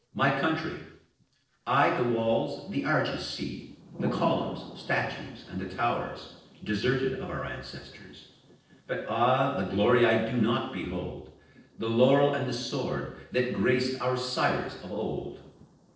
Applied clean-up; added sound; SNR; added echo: neural separator model SepFormer DNS4.